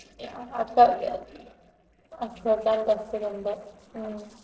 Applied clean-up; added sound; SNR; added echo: neural separator model SepFormer DNS4.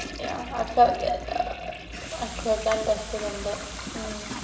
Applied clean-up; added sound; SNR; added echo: none; Toilet flush / Water tap, faucet; 10 dB; reverberation time 2.2 s.